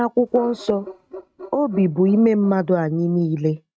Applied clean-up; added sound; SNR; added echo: neural mask model RNNoise.